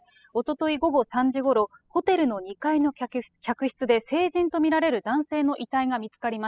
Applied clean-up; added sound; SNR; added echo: classical method spectral subtraction.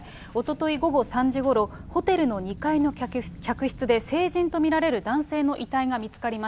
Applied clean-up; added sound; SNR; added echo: none; Wind; 17 dB; none.